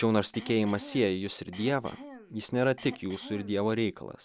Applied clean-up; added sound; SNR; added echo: none; Cough; 18 dB; none.